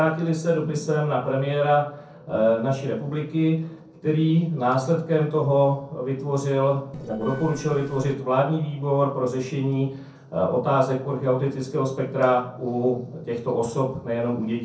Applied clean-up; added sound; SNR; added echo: neural separator model SepFormer DNS4.